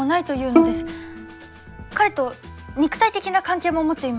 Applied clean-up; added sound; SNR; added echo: none; Bowed string instrument; 0 dB; none.